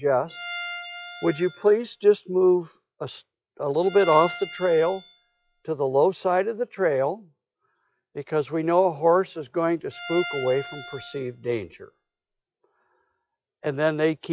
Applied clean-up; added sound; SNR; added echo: classical method log-MMSE.